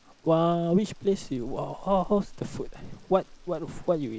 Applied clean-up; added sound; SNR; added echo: none; Rain; 15 dB; none.